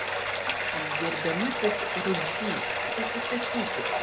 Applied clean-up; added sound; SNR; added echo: none; Bathtub (filling or washing); -4 dB; none.